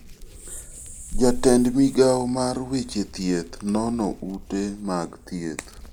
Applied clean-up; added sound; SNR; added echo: none; Hands; 10 dB; none.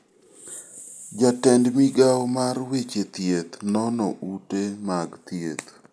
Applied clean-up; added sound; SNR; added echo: none; none; none; none.